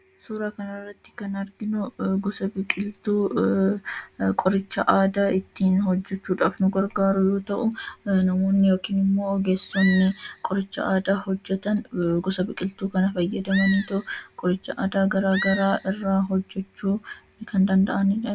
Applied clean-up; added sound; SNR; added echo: none; Animal; 11 dB; none.